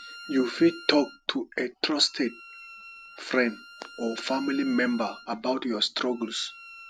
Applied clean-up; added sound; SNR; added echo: none; Bowed string instrument; 18 dB; none.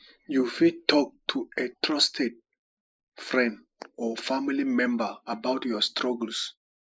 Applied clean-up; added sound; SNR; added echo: neural mask model Resemble Enhance denoiser.